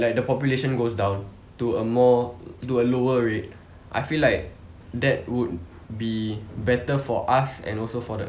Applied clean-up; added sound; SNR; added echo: none; none; none; none.